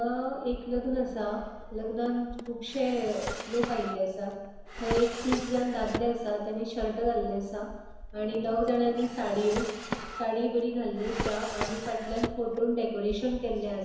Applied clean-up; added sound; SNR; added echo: none; Drawer open or close; 9 dB; reverberation time 1.0 s.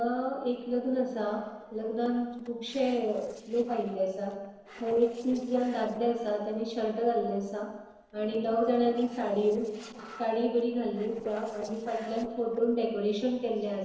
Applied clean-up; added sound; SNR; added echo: neural separator model SepFormer DNS4.